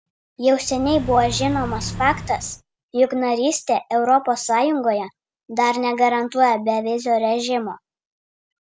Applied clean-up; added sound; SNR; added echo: none; Accelerating, revving, vroom / Car; 10 dB; none.